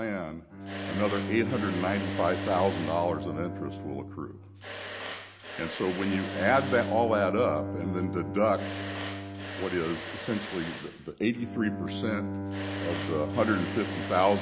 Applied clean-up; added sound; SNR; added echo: none; Bowed string instrument + Mechanisms; 4 dB; none.